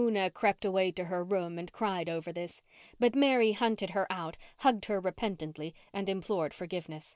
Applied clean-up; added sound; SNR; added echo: none; none; none; none.